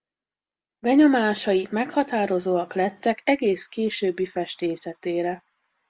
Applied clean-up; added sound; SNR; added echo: none; none; none; none.